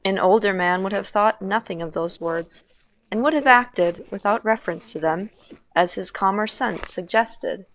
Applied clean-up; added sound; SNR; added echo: neural separator model SepFormer DNS4.